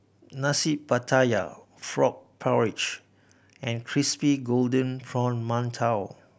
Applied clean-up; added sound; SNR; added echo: none; none; none; none.